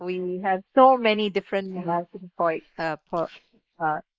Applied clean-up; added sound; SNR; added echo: neural mask model Resemble Enhance denoiser.